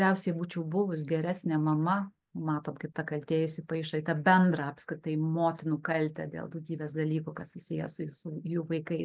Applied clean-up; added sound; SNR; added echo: none; none; none; none.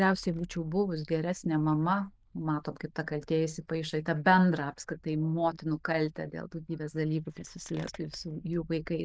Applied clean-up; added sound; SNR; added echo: neural diffusion model UNIVERSE++.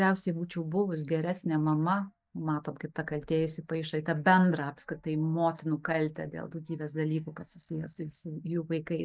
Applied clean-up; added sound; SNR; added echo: neural mask model DeepFilterNet 3.